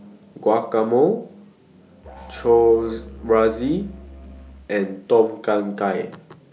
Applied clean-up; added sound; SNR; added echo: none; Musical instrument; 19 dB; none.